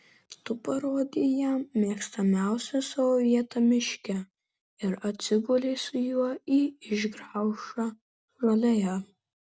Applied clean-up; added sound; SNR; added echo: none; none; none; none.